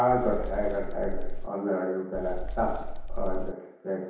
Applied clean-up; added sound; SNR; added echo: none; Wind; -1 dB; reverberation time 1.0 s.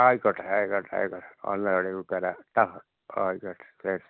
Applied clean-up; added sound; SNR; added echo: none; none; none; none.